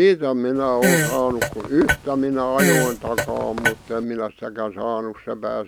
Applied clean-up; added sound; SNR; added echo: none; Fart; 2 dB; none.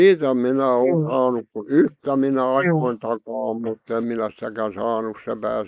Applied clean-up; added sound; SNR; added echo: neural mask model Resemble Enhance denoiser.